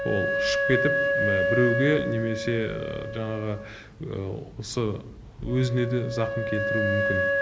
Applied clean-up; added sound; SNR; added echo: none; Wind instrument, woodwind instrument; 0 dB; none.